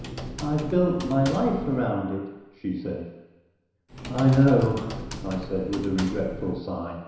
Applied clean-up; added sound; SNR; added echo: none; Typing; 12 dB; reverberation time 1.0 s.